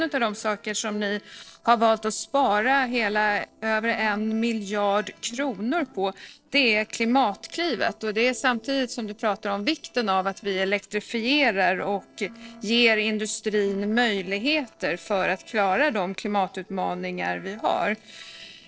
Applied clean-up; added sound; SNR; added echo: neural separator model SepFormer DNS4.